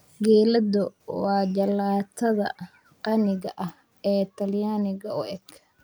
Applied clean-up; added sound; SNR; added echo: none; none; none; none.